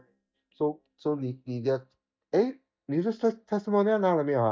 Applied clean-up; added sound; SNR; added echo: neural mask model DeepFilterNet 3.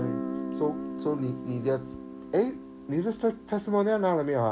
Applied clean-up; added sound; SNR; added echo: none; Guitar; 8 dB; none.